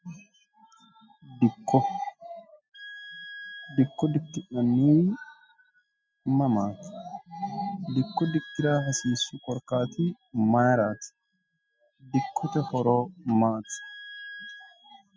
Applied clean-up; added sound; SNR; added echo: classical method spectral subtraction.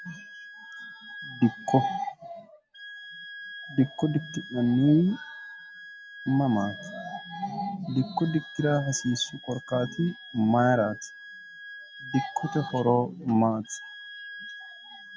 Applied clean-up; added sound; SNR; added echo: none; Wind instrument, woodwind instrument; 16 dB; none.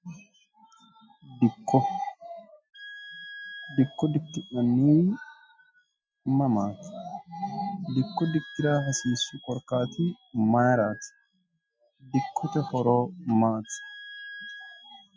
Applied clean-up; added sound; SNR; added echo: classical method Wiener filter.